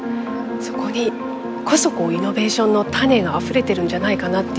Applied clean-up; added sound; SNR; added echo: none; none; none; none.